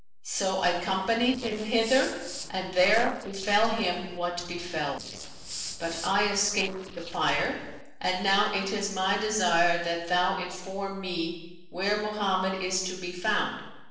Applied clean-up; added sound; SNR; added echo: neural separator model SepFormer DNS4.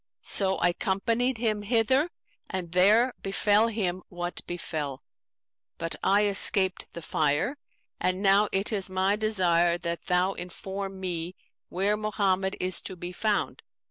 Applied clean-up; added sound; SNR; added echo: none; none; none; none.